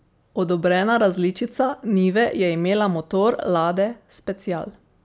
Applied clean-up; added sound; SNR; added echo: none; none; none; none.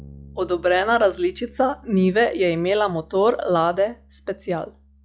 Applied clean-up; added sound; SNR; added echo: classical method log-MMSE.